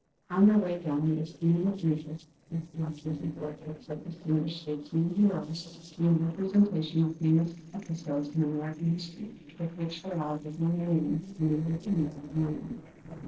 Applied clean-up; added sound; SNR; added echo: neural separator model SepFormer DNS4.